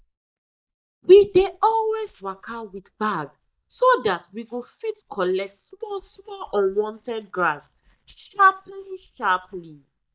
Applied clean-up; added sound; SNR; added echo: neural mask model DeepFilterNet 3.